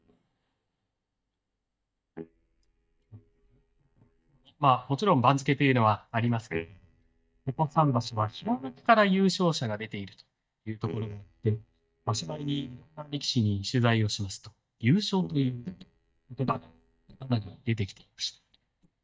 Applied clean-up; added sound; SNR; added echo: neural mask model DeepFilterNet 3.